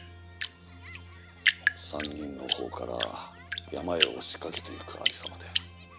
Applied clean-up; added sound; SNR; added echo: none; Drip; -5 dB; none.